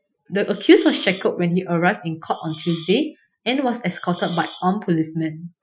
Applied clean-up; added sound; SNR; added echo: classical method Wiener filter.